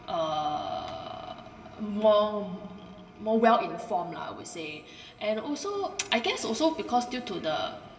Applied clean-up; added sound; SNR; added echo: none; none; none; reverberation time 1.8 s.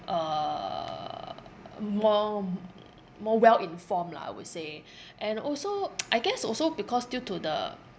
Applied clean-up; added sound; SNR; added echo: none; none; none; none.